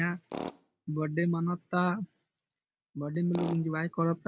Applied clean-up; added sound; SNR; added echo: none; Tools; 14 dB; none.